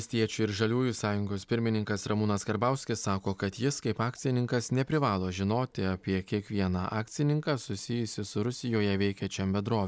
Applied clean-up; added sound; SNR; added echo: none; none; none; none.